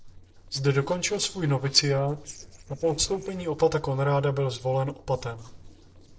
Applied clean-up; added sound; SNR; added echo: neural separator model SepFormer DNS4.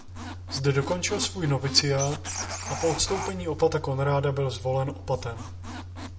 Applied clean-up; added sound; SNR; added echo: none; Squeak; 11 dB; none.